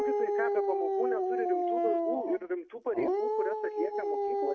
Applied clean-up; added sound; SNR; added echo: neural mask model RNNoise.